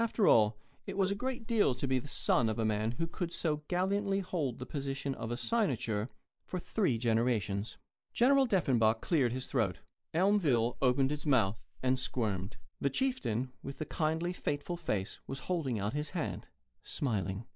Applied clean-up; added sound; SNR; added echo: neural mask model Resemble Enhance denoiser.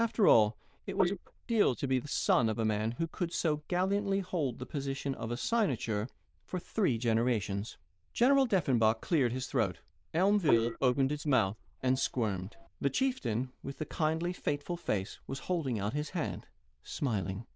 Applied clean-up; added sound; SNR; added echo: neural diffusion model UNIVERSE++.